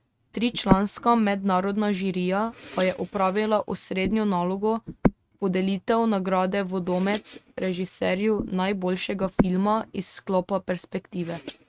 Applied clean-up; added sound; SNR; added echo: neural mask model RNNoise.